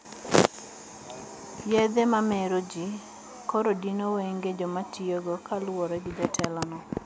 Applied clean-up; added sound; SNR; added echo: none; none; none; none.